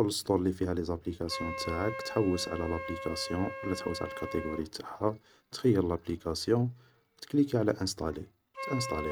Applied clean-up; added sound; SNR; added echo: none; Wind instrument, woodwind instrument; 11 dB; none.